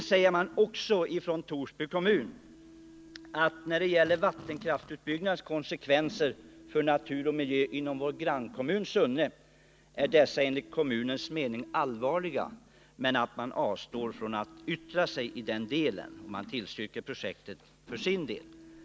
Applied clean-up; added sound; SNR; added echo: none; Mechanisms + Fart; 20 dB; none.